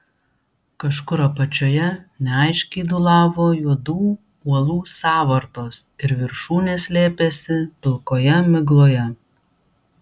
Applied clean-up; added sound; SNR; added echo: none; none; none; none.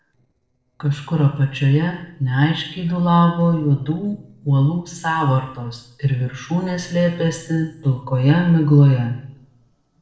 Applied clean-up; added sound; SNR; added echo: neural separator model SepFormer DNS4.